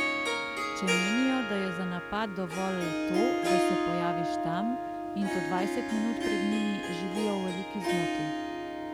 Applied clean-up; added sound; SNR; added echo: none; Harp; -2 dB; none.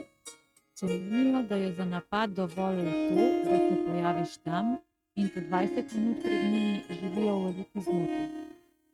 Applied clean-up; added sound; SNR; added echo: neural mask model RNNoise.